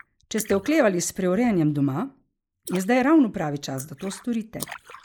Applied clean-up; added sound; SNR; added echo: neural mask model Resemble Enhance denoiser.